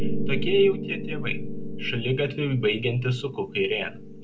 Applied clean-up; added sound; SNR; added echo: none; Piano; 2 dB; none.